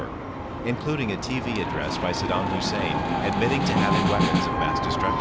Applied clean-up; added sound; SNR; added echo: none; Snare drum; 4 dB; none.